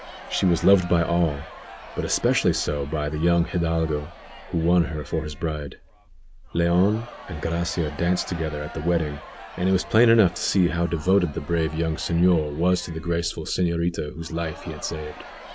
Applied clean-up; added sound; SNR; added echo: none; Crowd; 18 dB; none.